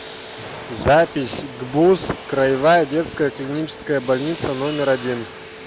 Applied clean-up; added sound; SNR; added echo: none; none; none; none.